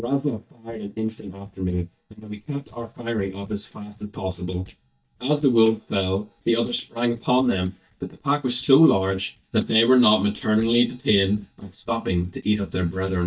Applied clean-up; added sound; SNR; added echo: neural mask model DeepFilterNet 3.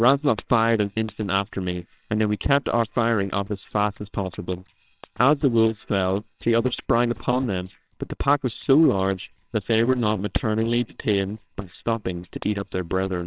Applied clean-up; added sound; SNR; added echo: neural separator model SepFormer WHAMR!.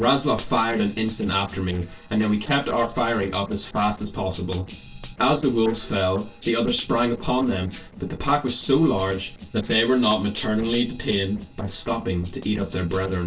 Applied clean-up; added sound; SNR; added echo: neural separator model SepFormer DNS4.